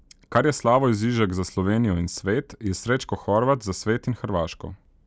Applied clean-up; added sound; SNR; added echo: none; none; none; none.